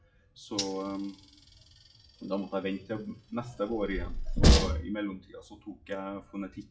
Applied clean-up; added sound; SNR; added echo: classical method WPE with log-MMSE.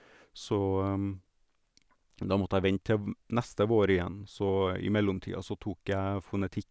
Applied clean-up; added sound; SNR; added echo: none; none; none; none.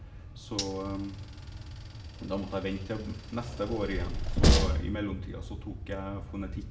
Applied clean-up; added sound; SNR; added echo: none; Train; -5 dB; reverberation time 0.7 s.